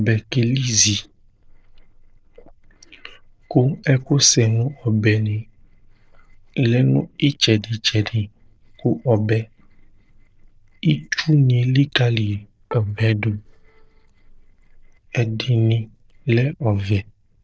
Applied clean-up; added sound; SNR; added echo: neural diffusion model UNIVERSE++.